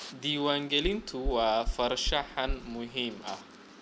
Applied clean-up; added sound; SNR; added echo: none; Knock; 7 dB; none.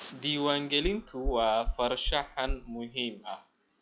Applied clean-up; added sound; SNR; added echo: classical method log-MMSE.